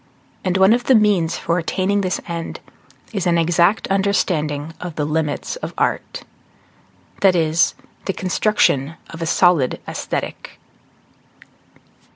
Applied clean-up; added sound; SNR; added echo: none; none; none; none.